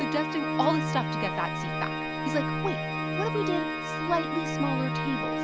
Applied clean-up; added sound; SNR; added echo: none; Organ; -2 dB; none.